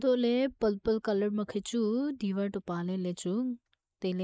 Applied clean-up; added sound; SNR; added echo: neural mask model Resemble Enhance denoiser.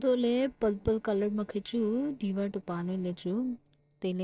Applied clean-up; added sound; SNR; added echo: neural separator model SepFormer DNS4.